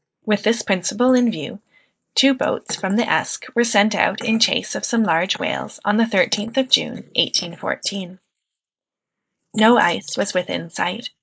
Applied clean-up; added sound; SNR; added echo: neural mask model Resemble Enhance denoiser.